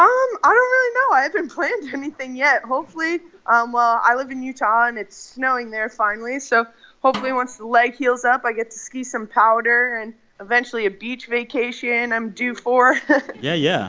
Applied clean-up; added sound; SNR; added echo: none; Snare drum; 16 dB; none.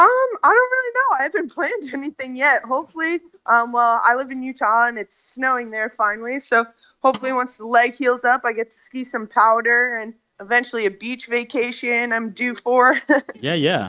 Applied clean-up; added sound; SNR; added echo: neural mask model RNNoise.